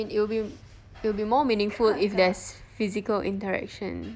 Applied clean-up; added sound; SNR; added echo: none; none; none; none.